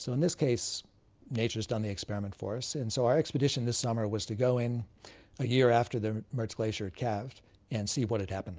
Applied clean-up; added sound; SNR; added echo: none; none; none; none.